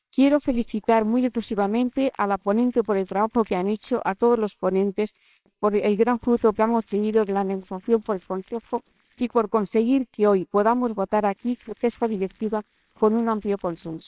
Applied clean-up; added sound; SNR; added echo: neural separator model SepFormer WHAMR!.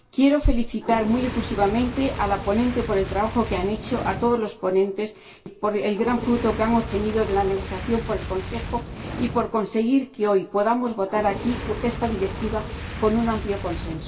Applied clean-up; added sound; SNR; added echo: none; Fire; 9 dB; reverberation time 0.2 s.